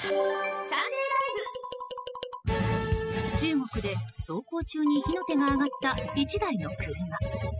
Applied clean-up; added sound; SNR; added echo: classical method spectral subtraction.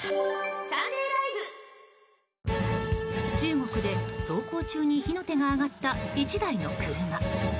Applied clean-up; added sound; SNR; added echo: none; none; none; none.